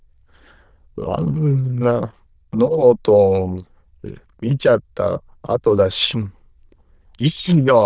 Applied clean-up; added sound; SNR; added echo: neural diffusion model UNIVERSE++.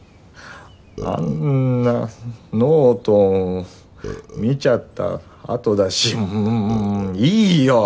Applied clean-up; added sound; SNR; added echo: none; Burping, eructation; 19 dB; none.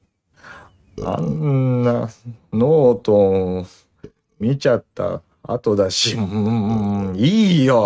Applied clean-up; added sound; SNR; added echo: neural mask model RNNoise.